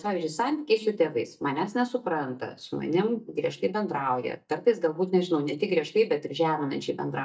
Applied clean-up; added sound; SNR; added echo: neural mask model DeepFilterNet 3.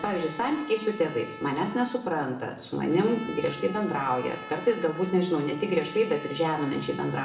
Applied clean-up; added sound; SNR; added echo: none; Trumpet; 15 dB; reverberation time 0.8 s.